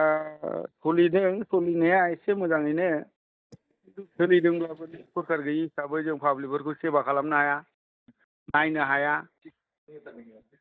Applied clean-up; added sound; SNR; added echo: neural mask model DeepFilterNet 3.